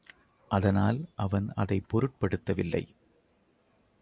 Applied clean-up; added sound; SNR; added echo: none; none; none; none.